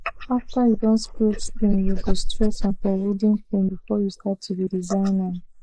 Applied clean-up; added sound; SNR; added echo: neural mask model Resemble Enhance denoiser.